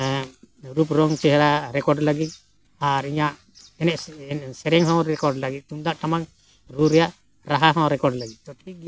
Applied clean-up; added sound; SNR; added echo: none; none; none; none.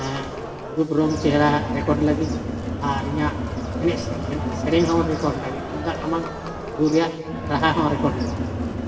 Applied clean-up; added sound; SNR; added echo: none; Crowd; 4 dB; reverberation time 2.6 s.